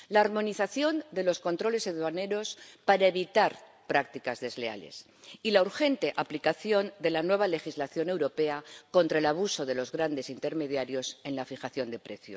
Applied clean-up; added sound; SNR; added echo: none; none; none; none.